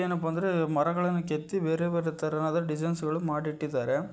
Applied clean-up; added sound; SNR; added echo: none; none; none; none.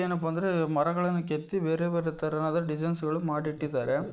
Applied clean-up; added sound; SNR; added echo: neural mask model Resemble Enhance denoiser.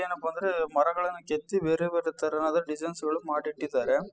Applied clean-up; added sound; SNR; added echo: classical method spectral subtraction.